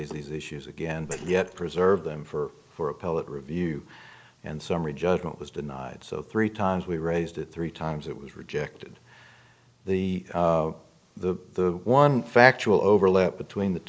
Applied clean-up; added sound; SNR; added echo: neural mask model Resemble Enhance denoiser.